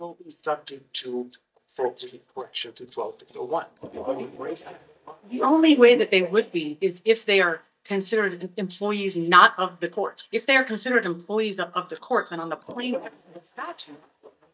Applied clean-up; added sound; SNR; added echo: neural mask model DeepFilterNet 3.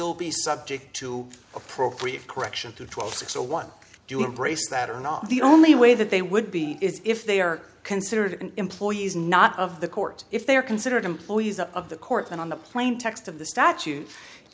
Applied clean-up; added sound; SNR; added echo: none; none; none; none.